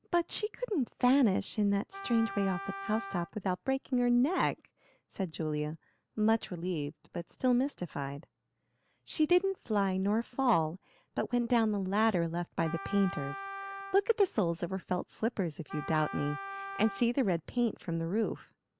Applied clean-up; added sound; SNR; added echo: none; Wind instrument, woodwind instrument; 12 dB; none.